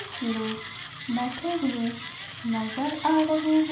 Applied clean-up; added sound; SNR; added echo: none; Mechanisms; 11 dB; reverberation time 0.4 s.